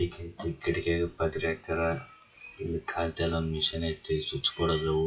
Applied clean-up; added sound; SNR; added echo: classical method WPE with log-MMSE.